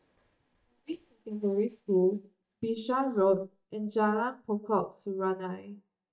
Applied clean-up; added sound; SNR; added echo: neural mask model DeepFilterNet 3.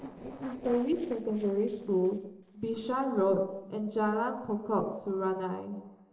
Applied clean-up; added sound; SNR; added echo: neural separator model SepFormer DNS4.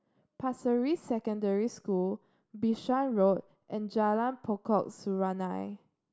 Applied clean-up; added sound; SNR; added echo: none; none; none; none.